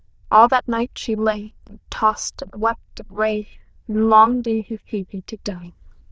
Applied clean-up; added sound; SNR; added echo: neural diffusion model UNIVERSE++.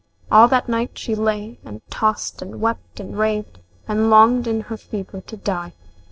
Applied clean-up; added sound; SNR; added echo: neural separator model SepFormer DNS4.